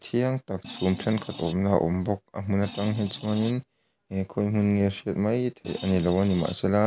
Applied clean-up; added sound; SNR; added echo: none; Screech; 15 dB; none.